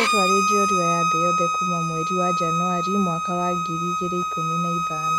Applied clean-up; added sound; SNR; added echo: none; Bowed string instrument; -4 dB; none.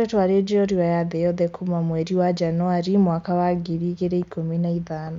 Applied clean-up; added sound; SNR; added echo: none; none; none; none.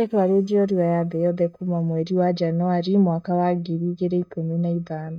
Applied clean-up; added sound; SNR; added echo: neural mask model DeepFilterNet 3.